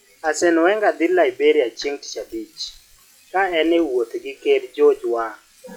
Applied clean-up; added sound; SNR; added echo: classical method log-MMSE.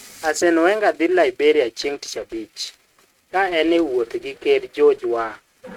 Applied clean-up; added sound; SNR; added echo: neural mask model RNNoise.